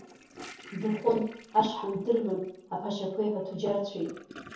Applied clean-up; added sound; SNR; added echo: none; Toilet flush / Gurgling; 20 dB; reverberation time 0.6 s.